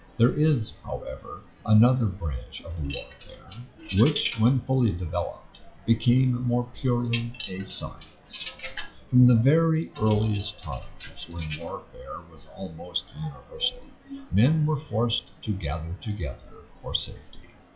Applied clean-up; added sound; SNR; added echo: classical method WPE with log-MMSE.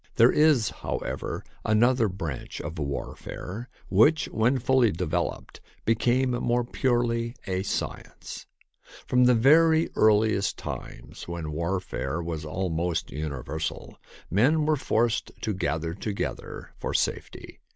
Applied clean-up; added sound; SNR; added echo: none; none; none; none.